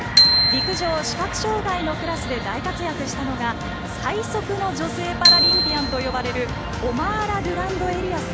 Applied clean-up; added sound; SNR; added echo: none; Bicycle bell; -1 dB; none.